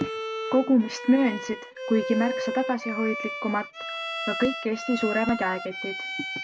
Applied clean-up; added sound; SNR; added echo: none; Bowed string instrument; 7 dB; none.